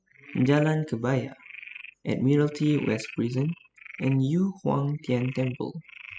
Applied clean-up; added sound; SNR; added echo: classical method spectral subtraction.